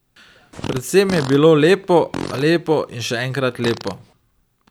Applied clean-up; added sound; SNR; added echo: none; Fart; 14 dB; none.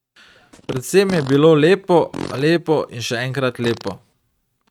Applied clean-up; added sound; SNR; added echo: neural mask model RNNoise.